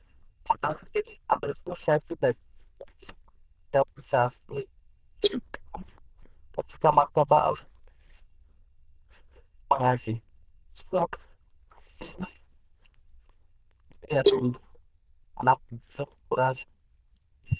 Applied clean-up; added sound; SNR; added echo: neural diffusion model UNIVERSE++.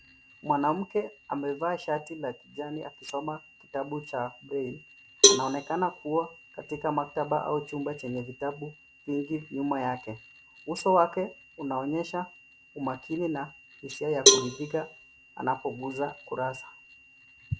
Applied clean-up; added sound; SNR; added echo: none; Cowbell; -5 dB; none.